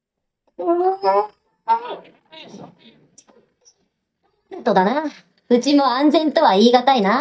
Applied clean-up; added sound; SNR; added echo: neural mask model DeepFilterNet 3.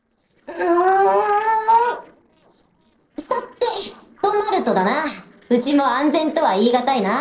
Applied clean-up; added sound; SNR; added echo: neural separator model SepFormer DNS4.